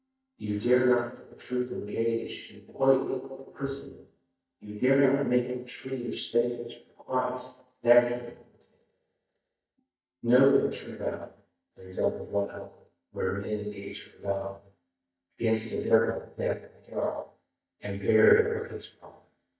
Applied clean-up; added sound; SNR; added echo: neural mask model DeepFilterNet 3.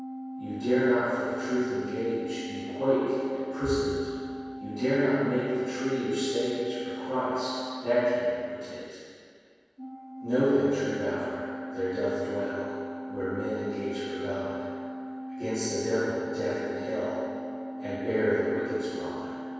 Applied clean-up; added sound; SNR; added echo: none; Organ; 9 dB; reverberation time 2.2 s.